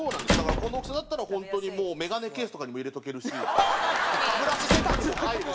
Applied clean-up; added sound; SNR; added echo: none; Squeak / Slam / Human group actions; 4 dB; none.